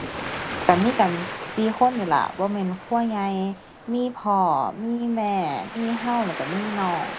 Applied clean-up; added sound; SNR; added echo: none; Waves, surf; 10 dB; none.